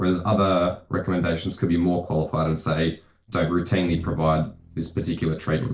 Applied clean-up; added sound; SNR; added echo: neural separator model SepFormer DNS4.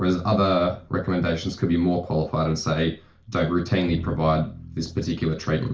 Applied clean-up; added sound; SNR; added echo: none; Bowed string instrument; 17 dB; reverberation time 0.3 s.